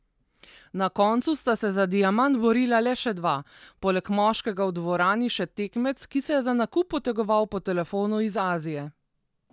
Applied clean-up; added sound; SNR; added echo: none; none; none; none.